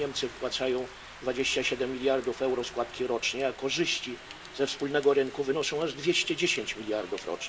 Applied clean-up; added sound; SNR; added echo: none; Rain; 16 dB; reverberation time 0.4 s.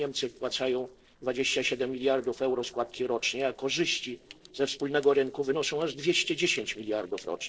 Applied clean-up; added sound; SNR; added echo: neural separator model SepFormer DNS4.